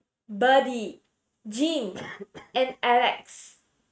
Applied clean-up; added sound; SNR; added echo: neural mask model RNNoise.